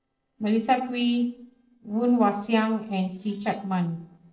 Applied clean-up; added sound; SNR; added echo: neural separator model SepFormer DNS4.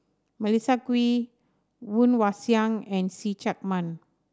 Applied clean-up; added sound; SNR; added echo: none; none; none; none.